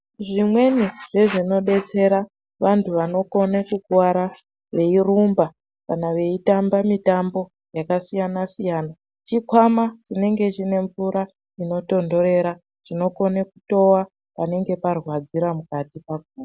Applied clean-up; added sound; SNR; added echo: none; none; none; none.